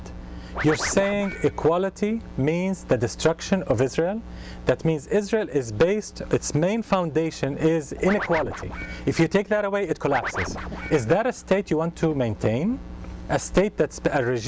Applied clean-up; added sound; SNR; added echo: none; Scratching (performance technique); 10 dB; none.